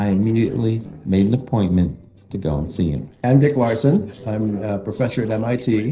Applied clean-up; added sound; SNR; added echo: neural separator model SepFormer DNS4.